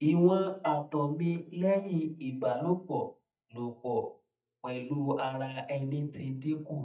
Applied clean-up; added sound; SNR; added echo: neural mask model DeepFilterNet 3.